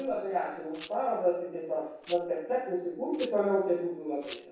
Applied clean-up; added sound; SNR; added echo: none; Rattle; 19 dB; reverberation time 0.7 s.